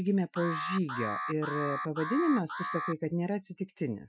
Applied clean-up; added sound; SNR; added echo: classical method Wiener filter.